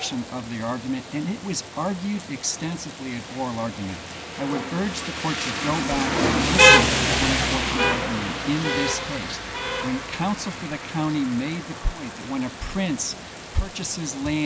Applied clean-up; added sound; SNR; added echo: none; Rain; -2 dB; none.